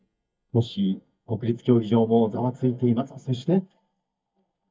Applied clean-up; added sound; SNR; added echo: neural mask model DeepFilterNet 3.